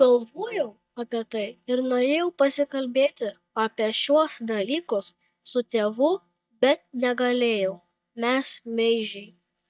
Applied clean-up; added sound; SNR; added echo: neural mask model DeepFilterNet 3.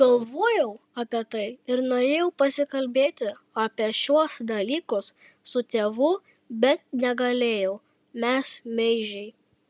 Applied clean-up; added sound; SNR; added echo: none; none; none; none.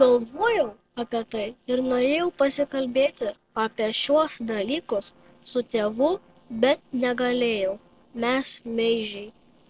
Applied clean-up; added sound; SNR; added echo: neural separator model SepFormer DNS4.